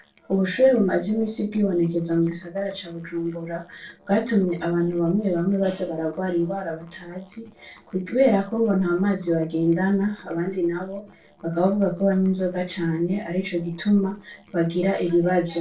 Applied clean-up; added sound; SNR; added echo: neural separator model SepFormer DNS4.